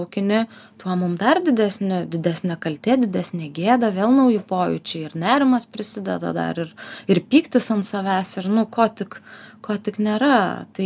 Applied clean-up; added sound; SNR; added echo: none; none; none; none.